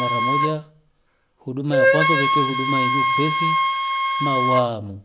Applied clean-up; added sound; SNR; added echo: none; Wind instrument, woodwind instrument; -5 dB; none.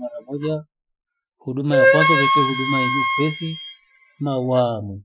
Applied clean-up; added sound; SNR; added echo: classical method Wiener filter.